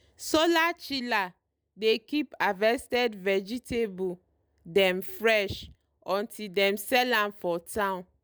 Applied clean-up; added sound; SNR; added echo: none; none; none; none.